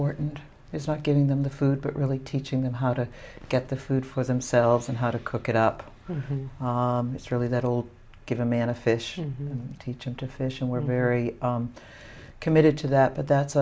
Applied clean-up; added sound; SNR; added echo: none; none; none; none.